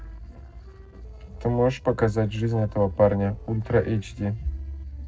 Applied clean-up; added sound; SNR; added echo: neural separator model SepFormer DNS4.